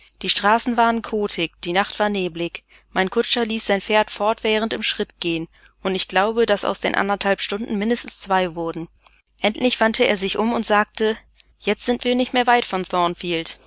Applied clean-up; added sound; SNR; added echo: none; none; none; none.